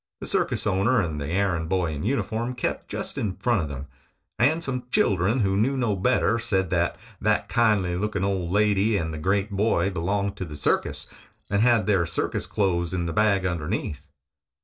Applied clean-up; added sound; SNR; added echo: neural separator model SepFormer DNS4.